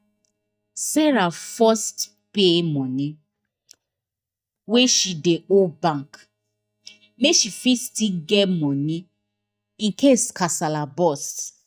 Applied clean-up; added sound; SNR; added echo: neural mask model DeepFilterNet 3.